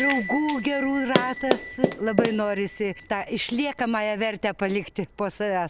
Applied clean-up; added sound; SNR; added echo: none; Run + Door / Bell; 4 dB; none.